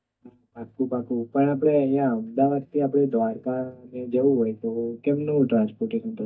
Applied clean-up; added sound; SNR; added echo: neural mask model DeepFilterNet 3.